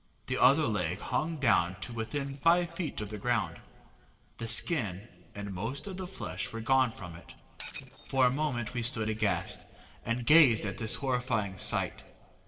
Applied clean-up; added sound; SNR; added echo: neural separator model SepFormer DNS4.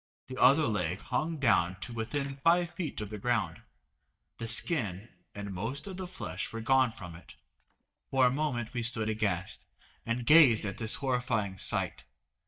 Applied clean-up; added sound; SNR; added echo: neural mask model DeepFilterNet 3.